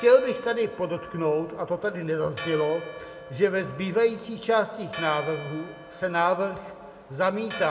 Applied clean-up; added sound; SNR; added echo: none; Church bell; 15 dB; reverberation time 0.9 s.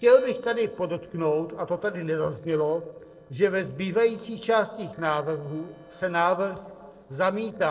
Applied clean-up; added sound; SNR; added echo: neural separator model SepFormer DNS4.